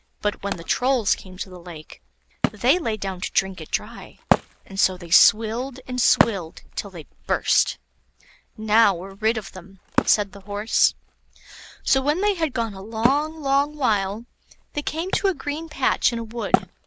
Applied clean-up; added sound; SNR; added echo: none; Wood; 7 dB; none.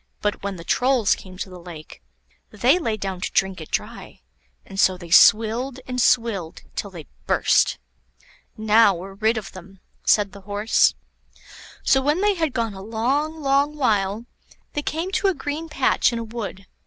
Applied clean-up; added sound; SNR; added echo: none; none; none; none.